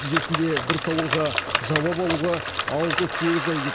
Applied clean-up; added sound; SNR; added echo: none; Bicycle; 1 dB; none.